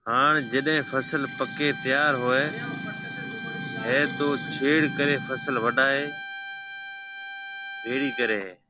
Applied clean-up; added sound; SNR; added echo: none; Bowed string instrument; 11 dB; none.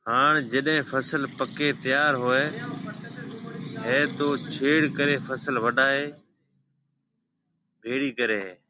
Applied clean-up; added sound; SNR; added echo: none; none; none; none.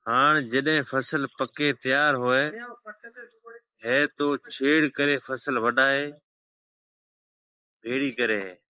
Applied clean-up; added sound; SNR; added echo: neural mask model Resemble Enhance denoiser.